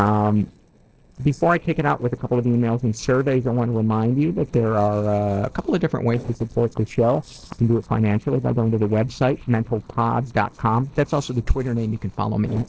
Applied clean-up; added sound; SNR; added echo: neural separator model SepFormer DNS4.